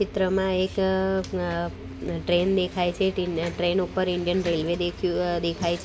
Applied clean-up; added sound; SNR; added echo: none; none; none; none.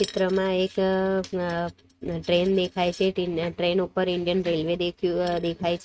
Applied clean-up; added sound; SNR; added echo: neural mask model RNNoise.